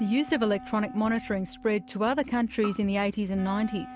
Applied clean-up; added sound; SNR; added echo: none; Bowed string instrument + Wind instrument, woodwind instrument; 17 dB; none.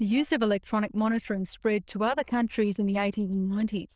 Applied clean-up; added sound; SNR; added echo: neural diffusion model UNIVERSE++.